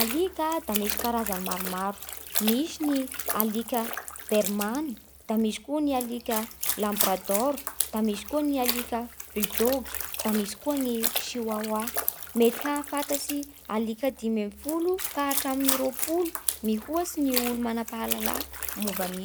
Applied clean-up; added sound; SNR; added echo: none; Trickle, dribble / Splash, splatter; 4 dB; none.